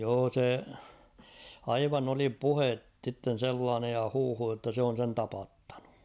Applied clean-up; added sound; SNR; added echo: none; none; none; none.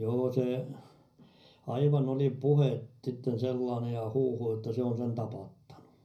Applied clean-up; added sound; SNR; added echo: none; none; none; reverberation time 0.4 s.